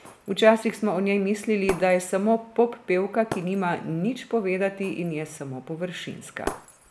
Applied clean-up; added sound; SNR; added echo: none; Shatter; 16 dB; none.